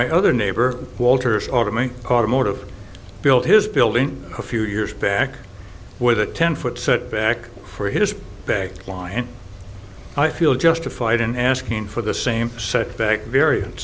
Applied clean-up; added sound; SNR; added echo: none; none; none; none.